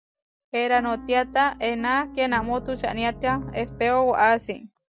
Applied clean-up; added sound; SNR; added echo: none; Piano; 14 dB; none.